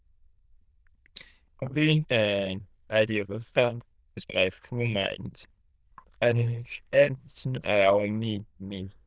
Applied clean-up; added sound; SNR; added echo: neural diffusion model UNIVERSE++.